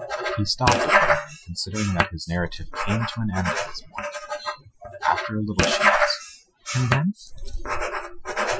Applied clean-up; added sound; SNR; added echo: classical method Wiener filter.